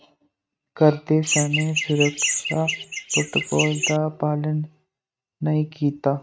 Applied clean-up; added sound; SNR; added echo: neural mask model RNNoise.